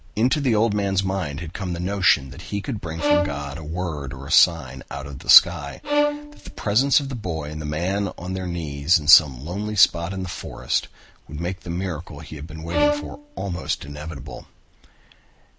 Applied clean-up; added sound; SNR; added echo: none; Bowed string instrument; 3 dB; none.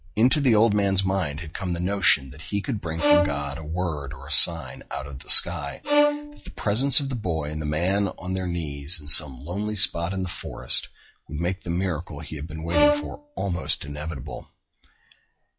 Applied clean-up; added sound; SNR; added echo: classical method log-MMSE.